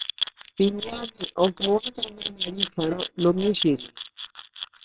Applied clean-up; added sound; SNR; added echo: neural separator model SepFormer WHAMR!.